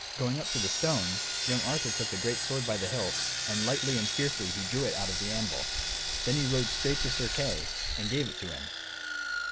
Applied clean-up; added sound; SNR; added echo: none; Sawing; -1 dB; none.